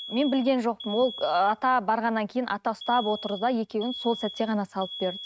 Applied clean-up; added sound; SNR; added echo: neural mask model RNNoise.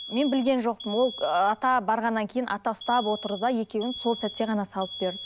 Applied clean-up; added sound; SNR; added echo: none; Alarm; 14 dB; none.